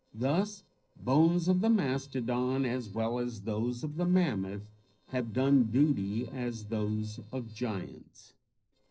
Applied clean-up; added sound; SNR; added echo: neural separator model SepFormer DNS4.